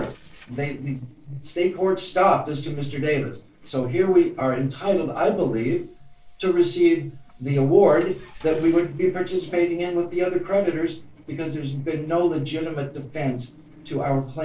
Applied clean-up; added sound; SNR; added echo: neural separator model SepFormer DNS4.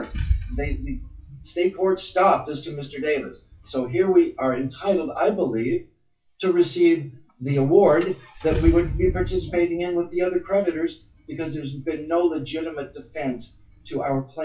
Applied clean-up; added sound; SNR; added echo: classical method WPE with log-MMSE.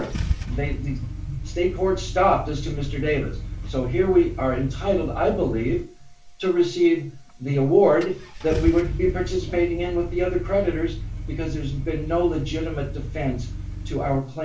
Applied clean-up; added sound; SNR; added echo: none; Engine starting / Car; 7 dB; reverberation time 0.3 s.